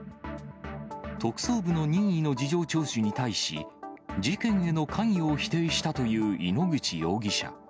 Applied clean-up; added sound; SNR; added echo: none; none; none; none.